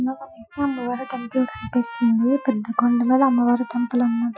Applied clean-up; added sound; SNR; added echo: classical method Wiener filter.